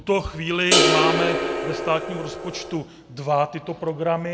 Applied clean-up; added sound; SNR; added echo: none; Crash cymbal; -3 dB; reverberation time 0.9 s.